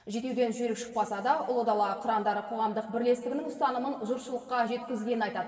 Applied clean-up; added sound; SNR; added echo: none; none; none; reverberation time 2.2 s.